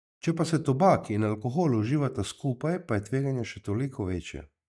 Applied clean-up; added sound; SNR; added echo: neural mask model DeepFilterNet 3.